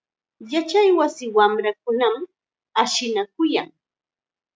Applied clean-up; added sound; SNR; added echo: none; none; none; none.